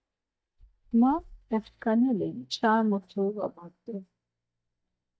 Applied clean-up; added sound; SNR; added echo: neural mask model DeepFilterNet 3.